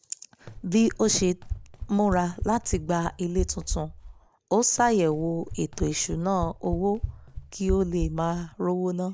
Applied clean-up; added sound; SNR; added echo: none; Run; 9 dB; none.